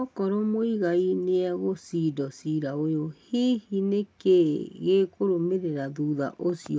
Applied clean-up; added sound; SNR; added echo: none; none; none; none.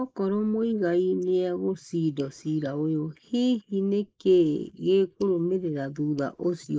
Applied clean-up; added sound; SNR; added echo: neural mask model Resemble Enhance denoiser.